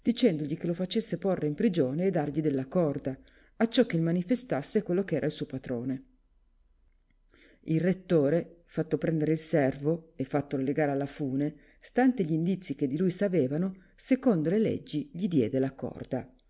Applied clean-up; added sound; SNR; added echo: none; none; none; none.